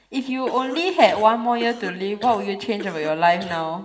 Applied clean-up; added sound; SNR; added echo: none; Cough; 18 dB; reverberation time 1.0 s.